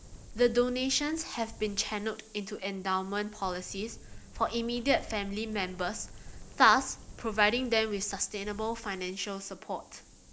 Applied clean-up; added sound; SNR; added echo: none; Wind; 16 dB; none.